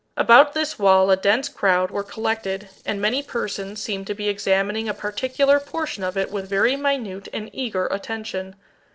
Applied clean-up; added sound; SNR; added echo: neural separator model SepFormer DNS4.